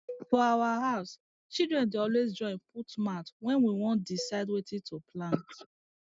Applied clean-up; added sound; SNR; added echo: neural mask model RNNoise.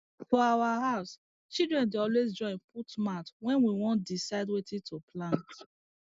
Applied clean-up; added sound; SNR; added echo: none; none; none; none.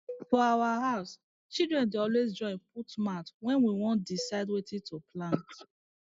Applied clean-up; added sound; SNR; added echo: classical method log-MMSE.